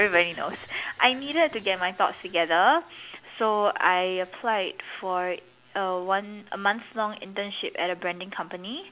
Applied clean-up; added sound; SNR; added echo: none; none; none; none.